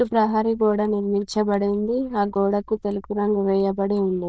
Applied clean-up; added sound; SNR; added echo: neural diffusion model UNIVERSE++.